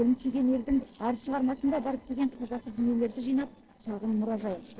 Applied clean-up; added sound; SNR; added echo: neural separator model SepFormer DNS4.